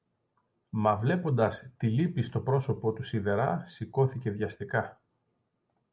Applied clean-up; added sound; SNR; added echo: none; none; none; none.